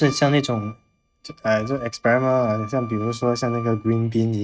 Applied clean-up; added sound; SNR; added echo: neural mask model RNNoise.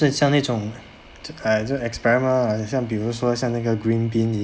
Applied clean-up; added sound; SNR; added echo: none; none; none; none.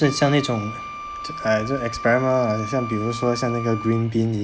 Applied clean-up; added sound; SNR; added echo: none; Wind instrument, woodwind instrument; 11 dB; none.